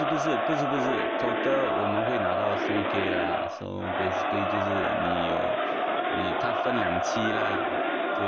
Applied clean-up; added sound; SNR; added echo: none; Crowd; -5 dB; none.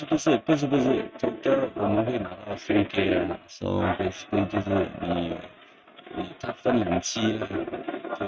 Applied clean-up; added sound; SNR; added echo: neural mask model RNNoise.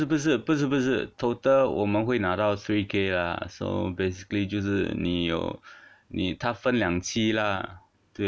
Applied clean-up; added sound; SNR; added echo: none; none; none; none.